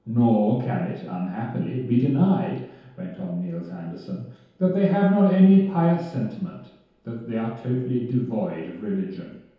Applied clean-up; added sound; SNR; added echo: none; none; none; reverberation time 0.8 s.